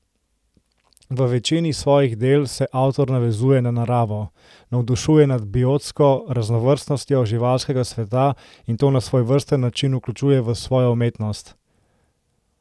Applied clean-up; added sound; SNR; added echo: none; none; none; none.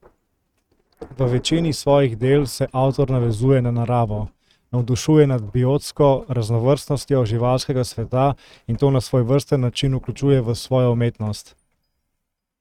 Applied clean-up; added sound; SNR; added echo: neural mask model RNNoise.